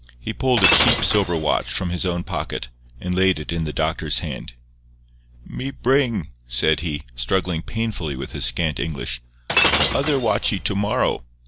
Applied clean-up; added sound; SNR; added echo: none; Shatter; 1 dB; none.